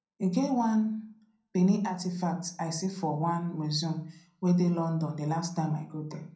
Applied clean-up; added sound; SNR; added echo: none; none; none; reverberation time 0.5 s.